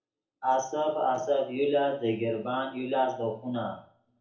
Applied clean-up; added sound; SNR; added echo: none; none; none; reverberation time 0.6 s.